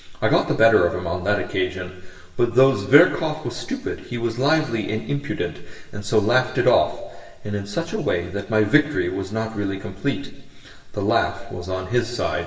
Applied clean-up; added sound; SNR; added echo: none; none; none; reverberation time 1.2 s.